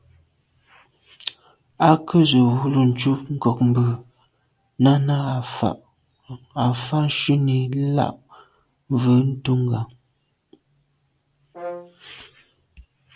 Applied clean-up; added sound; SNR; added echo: none; Brass instrument; 16 dB; none.